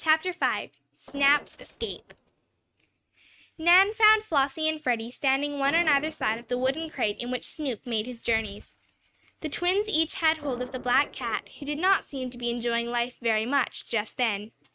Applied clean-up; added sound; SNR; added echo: neural mask model RNNoise.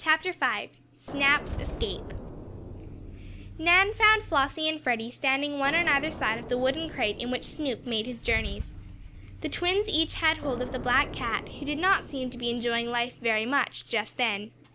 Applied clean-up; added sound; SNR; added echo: none; Explosion + Idling / Engine starting / Car; 12 dB; none.